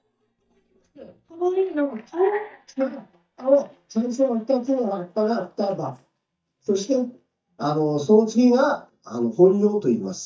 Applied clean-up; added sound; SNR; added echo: neural mask model DeepFilterNet 3.